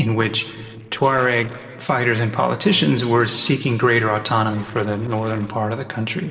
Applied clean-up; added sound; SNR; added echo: neural separator model SepFormer DNS4.